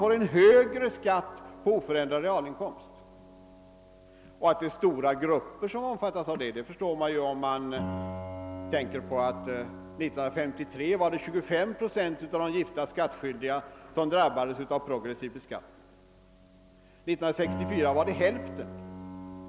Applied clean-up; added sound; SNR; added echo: none; Piano; 15 dB; none.